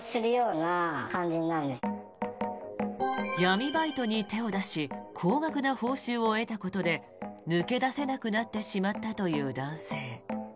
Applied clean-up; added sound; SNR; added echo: none; none; none; none.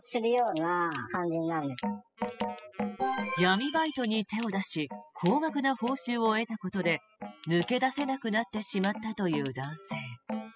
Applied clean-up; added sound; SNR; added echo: classical method spectral subtraction.